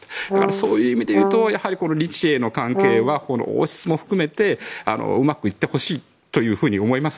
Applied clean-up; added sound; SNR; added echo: none; Brass instrument; 2 dB; none.